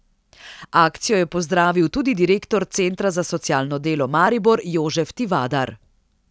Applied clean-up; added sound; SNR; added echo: none; none; none; none.